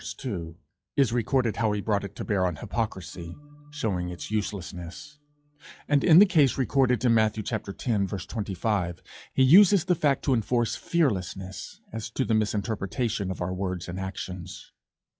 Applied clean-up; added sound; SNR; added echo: classical method log-MMSE.